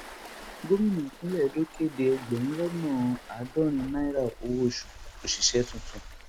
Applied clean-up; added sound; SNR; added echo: none; Waves, surf; 15 dB; none.